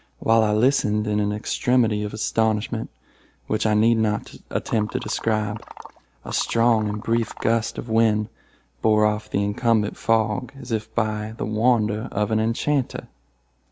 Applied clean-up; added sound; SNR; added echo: none; Liquid; 16 dB; none.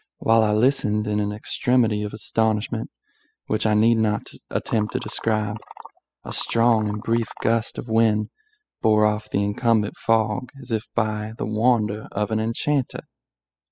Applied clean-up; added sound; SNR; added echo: classical method spectral subtraction.